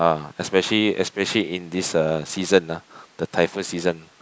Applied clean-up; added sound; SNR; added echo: none; none; none; none.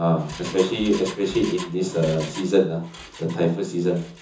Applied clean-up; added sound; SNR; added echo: none; Engine; 17 dB; reverberation time 0.6 s.